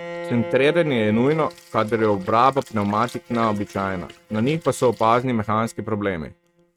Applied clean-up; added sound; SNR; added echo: neural mask model RNNoise.